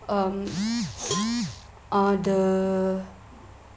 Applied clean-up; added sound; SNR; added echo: none; Cowbell; 13 dB; none.